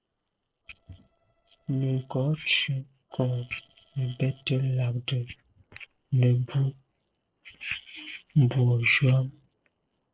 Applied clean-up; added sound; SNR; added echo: neural separator model SepFormer DNS4.